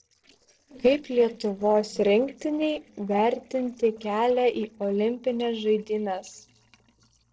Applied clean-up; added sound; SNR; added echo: neural separator model SepFormer DNS4.